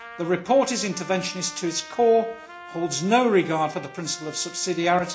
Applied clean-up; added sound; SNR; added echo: none; Trumpet; 18 dB; reverberation time 0.4 s.